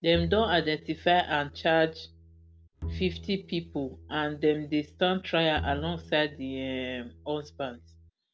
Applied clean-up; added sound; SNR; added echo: none; Bowed string instrument; 13 dB; none.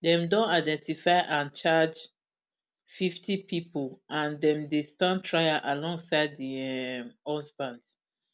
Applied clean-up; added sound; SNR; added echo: none; none; none; none.